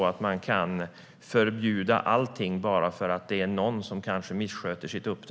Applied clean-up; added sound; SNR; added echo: none; none; none; none.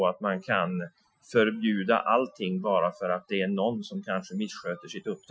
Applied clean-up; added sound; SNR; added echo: classical method Wiener filter.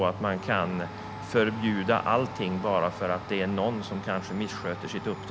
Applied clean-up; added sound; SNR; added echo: none; Domestic sounds, home sounds; 10 dB; none.